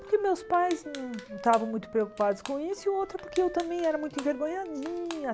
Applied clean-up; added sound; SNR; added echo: none; Wind instrument, woodwind instrument + Crushing; 15 dB; none.